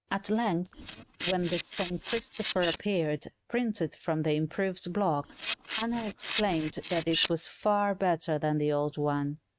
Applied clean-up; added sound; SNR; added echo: neural mask model RNNoise.